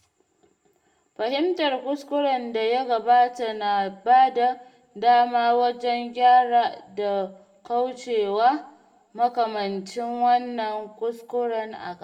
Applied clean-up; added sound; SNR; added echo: none; none; none; reverberation time 0.5 s.